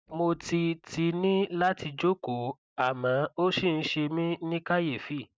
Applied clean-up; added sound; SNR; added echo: neural mask model DeepFilterNet 3.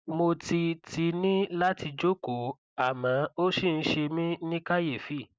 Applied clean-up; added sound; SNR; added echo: neural mask model Resemble Enhance denoiser.